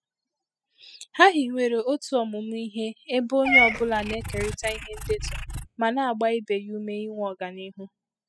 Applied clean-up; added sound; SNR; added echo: classical method spectral subtraction.